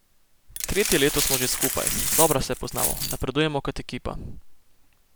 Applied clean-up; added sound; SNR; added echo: none; Glass; 0 dB; none.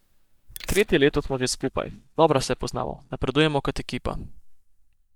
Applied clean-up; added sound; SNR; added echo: neural mask model DeepFilterNet 3.